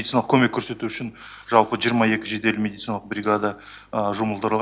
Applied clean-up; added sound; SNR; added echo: none; none; none; none.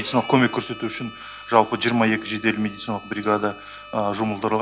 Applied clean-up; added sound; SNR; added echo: none; Bowed string instrument + Wind instrument, woodwind instrument; 17 dB; none.